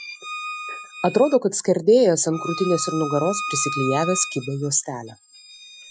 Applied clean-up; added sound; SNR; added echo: classical method Wiener filter.